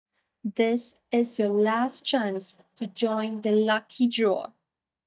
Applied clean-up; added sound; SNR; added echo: neural mask model DeepFilterNet 3.